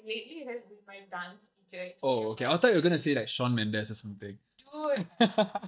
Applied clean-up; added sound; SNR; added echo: neural mask model DeepFilterNet 3.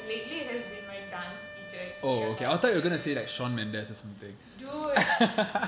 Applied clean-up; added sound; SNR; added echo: none; Wind instrument, woodwind instrument; 16 dB; none.